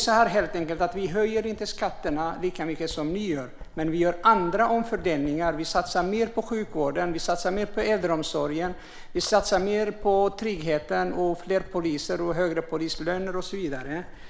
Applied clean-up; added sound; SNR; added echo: none; Writing; 13 dB; none.